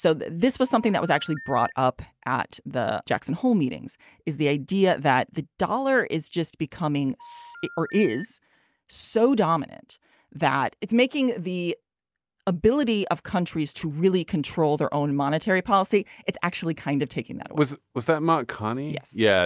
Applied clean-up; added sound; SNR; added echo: none; Telephone; 18 dB; none.